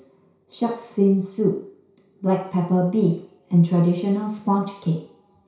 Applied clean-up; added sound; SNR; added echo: none; none; none; reverberation time 0.6 s.